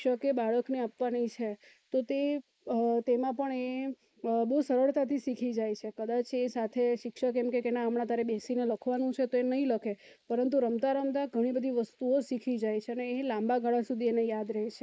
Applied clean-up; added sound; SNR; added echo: neural mask model Resemble Enhance denoiser.